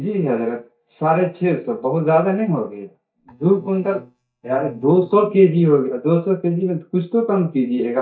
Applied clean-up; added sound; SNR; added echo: neural mask model DeepFilterNet 3.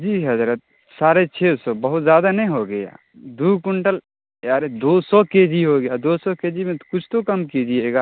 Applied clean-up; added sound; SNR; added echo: none; none; none; none.